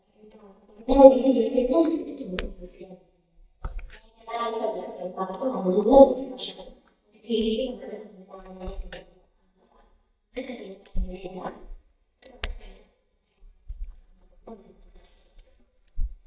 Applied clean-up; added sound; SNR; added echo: neural mask model DeepFilterNet 3.